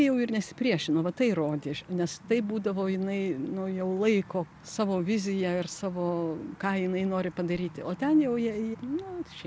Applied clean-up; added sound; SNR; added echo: none; none; none; none.